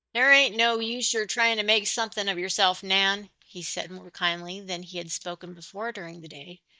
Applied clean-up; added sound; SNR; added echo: neural mask model DeepFilterNet 3.